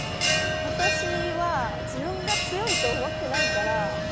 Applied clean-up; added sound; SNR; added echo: none; Bell; -3 dB; none.